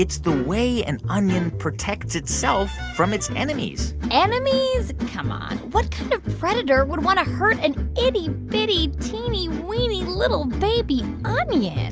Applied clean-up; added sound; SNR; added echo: none; none; none; none.